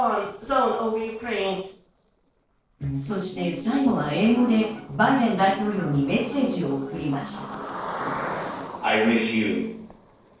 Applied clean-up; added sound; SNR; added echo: neural separator model SepFormer DNS4.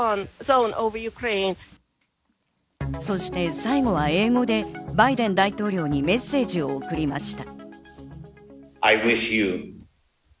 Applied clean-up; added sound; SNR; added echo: none; none; none; none.